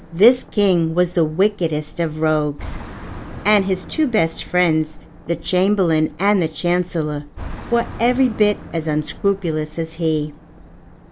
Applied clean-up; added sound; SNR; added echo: none; Car passing by; 16 dB; none.